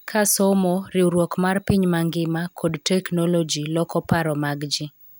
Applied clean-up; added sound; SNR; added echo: none; none; none; none.